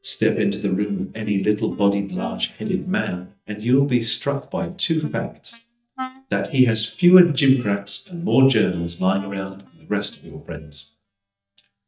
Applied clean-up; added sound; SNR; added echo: neural mask model DeepFilterNet 3.